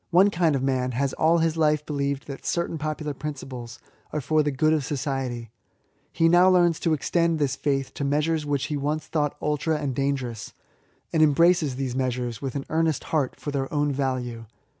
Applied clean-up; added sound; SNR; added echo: none; none; none; none.